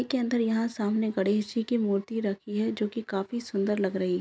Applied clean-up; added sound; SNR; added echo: none; none; none; none.